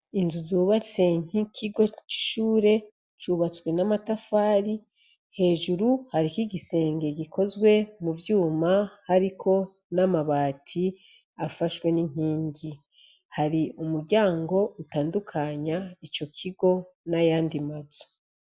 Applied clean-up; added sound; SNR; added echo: none; none; none; none.